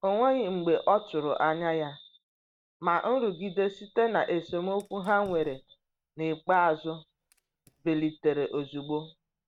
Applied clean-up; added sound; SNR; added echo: neural mask model RNNoise.